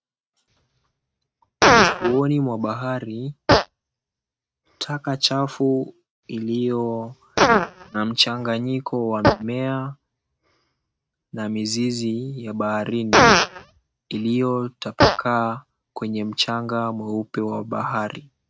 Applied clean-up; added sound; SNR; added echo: neural mask model RNNoise.